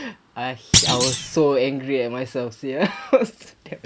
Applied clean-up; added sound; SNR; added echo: none; Thump, thud; -1 dB; none.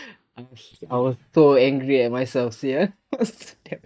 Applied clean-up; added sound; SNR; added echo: neural mask model DeepFilterNet 3.